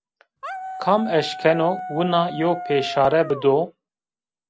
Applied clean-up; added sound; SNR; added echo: none; Dog; 10 dB; none.